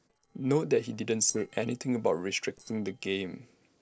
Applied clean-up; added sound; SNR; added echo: neural separator model SepFormer DNS4.